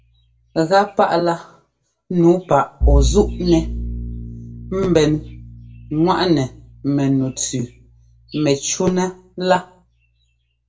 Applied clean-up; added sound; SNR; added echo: none; Bowed string instrument; 7 dB; reverberation time 0.2 s.